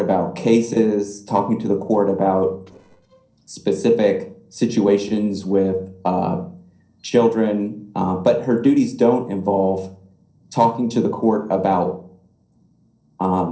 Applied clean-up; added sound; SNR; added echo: neural separator model SepFormer DNS4.